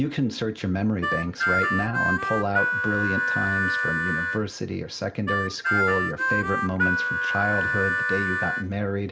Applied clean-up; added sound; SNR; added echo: none; Harmonica; -2 dB; none.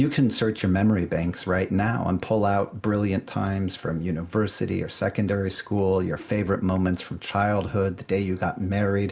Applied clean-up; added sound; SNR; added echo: none; none; none; none.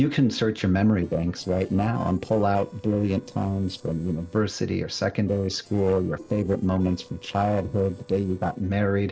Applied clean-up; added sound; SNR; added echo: neural separator model SepFormer DNS4.